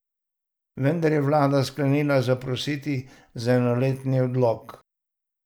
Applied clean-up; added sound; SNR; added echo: none; none; none; none.